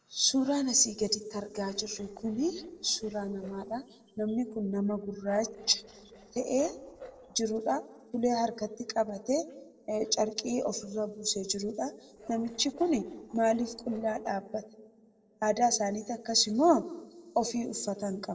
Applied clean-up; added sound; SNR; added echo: neural separator model SepFormer DNS4.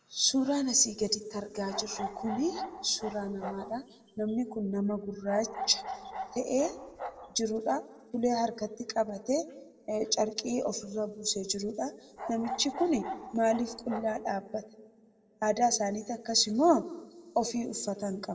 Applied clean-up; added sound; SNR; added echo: none; Bark; 9 dB; reverberation time 0.6 s.